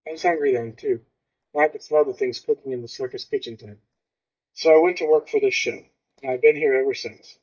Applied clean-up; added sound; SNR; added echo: neural mask model DeepFilterNet 3.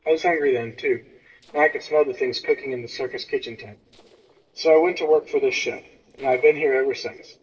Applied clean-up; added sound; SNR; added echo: neural separator model SepFormer DNS4.